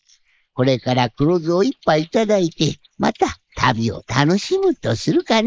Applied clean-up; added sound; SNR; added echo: neural mask model Resemble Enhance denoiser.